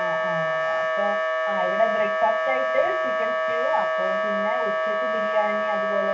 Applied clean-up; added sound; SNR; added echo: none; Wind instrument, woodwind instrument; -5 dB; reverberation time 0.2 s.